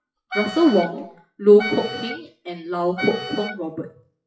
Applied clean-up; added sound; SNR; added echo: classical method WPE with log-MMSE.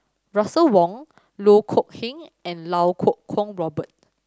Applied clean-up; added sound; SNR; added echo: none; none; none; none.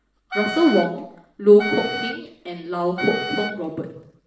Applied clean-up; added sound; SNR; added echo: none; Wind instrument, woodwind instrument; 9 dB; reverberation time 0.8 s.